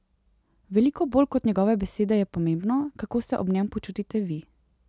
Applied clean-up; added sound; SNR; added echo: none; none; none; none.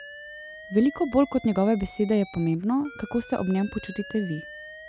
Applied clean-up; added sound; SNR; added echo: none; Alarm; 18 dB; none.